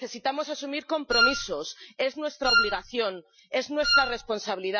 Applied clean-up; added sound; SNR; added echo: classical method Wiener filter.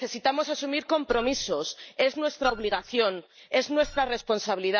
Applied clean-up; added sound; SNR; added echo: neural mask model DeepFilterNet 3.